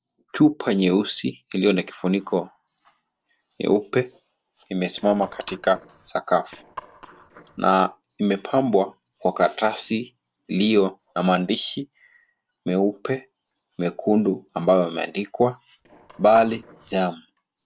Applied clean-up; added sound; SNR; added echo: neural separator model SepFormer DNS4.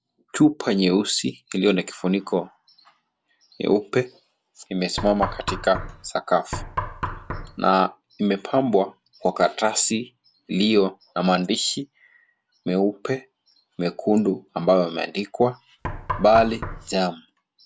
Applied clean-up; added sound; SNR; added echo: none; Knock; 7 dB; none.